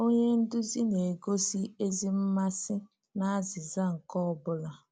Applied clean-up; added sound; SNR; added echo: none; none; none; none.